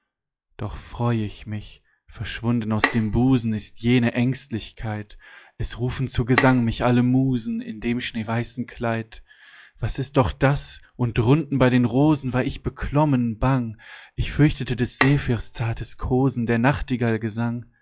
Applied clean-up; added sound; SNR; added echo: classical method log-MMSE.